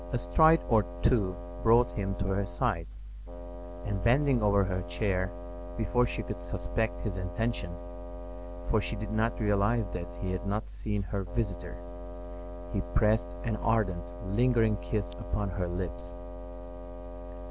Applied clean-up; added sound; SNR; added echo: none; Wind instrument, woodwind instrument; 14 dB; none.